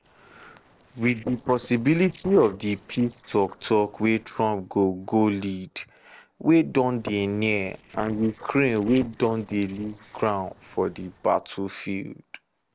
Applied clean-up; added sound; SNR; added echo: neural separator model SepFormer DNS4.